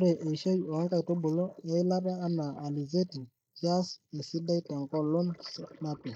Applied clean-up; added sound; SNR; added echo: neural mask model Resemble Enhance denoiser.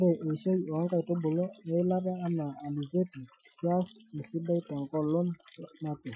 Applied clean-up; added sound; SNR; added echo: classical method Wiener filter.